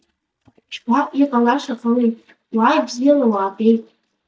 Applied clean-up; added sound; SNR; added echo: neural mask model DeepFilterNet 3.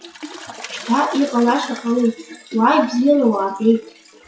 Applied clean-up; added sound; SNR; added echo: classical method WPE with log-MMSE.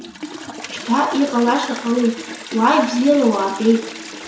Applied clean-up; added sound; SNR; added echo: none; Toilet flush; 14 dB; reverberation time 0.8 s.